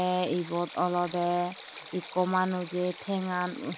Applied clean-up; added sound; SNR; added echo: none; Stream; 16 dB; none.